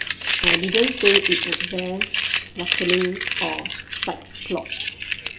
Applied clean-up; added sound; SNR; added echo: none; Crumpling, crinkling; -2 dB; none.